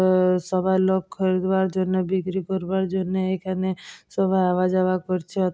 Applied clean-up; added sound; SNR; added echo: none; none; none; none.